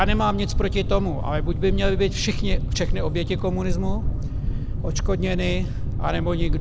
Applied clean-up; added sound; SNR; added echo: none; Boat, Water vehicle; -2 dB; none.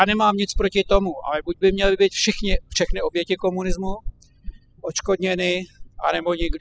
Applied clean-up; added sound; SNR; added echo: classical method spectral subtraction.